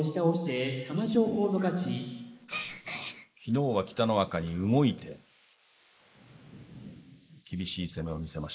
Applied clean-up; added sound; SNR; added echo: neural mask model Resemble Enhance denoiser.